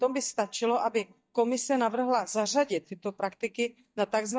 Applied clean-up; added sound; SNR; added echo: neural mask model DeepFilterNet 3.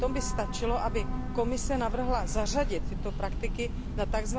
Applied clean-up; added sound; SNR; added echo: none; Train / Breathing; -1 dB; none.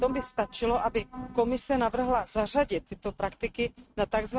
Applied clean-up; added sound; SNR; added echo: neural mask model RNNoise.